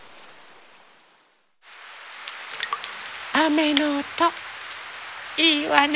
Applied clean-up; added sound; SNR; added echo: none; none; none; none.